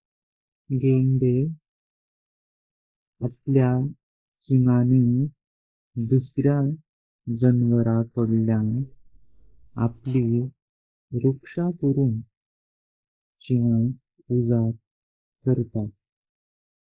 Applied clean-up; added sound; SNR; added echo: neural mask model Resemble Enhance denoiser.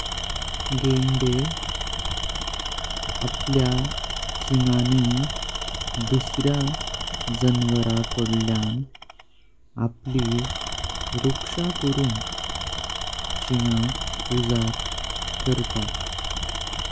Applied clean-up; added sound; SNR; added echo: none; Tools; 3 dB; none.